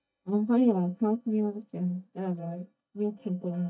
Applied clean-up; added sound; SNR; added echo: neural mask model DeepFilterNet 3.